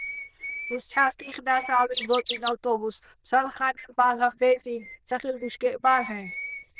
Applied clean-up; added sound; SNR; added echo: neural diffusion model UNIVERSE++.